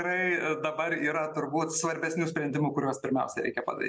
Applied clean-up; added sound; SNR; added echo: none; none; none; none.